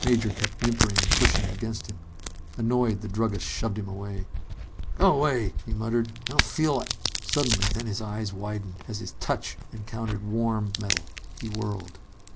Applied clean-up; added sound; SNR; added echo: none; Crack; 2 dB; none.